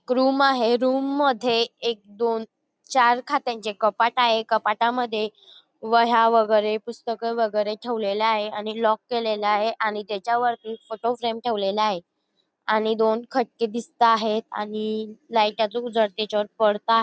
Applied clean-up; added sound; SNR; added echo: none; none; none; none.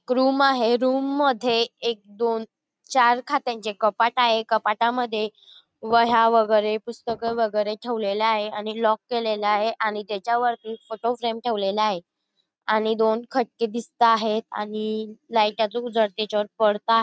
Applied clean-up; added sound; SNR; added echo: neural mask model RNNoise.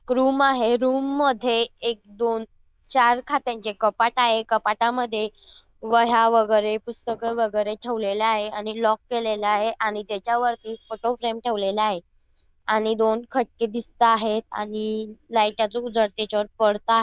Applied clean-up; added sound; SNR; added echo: neural diffusion model UNIVERSE++.